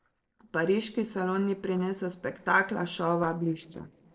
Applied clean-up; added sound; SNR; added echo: neural separator model SepFormer DNS4.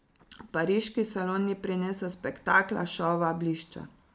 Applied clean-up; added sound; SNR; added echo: none; none; none; none.